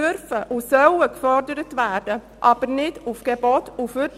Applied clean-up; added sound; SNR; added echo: none; none; none; none.